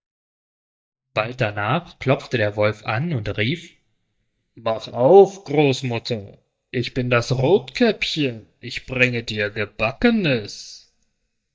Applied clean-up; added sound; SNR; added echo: neural mask model DeepFilterNet 3.